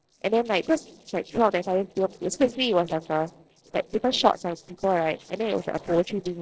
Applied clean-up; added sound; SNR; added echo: neural separator model SepFormer DNS4.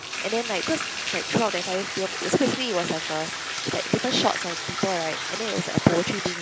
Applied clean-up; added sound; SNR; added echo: none; Bathtub (filling or washing); 4 dB; none.